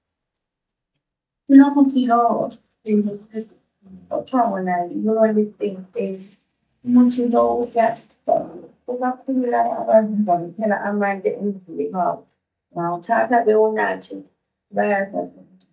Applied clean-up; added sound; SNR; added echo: neural mask model DeepFilterNet 3.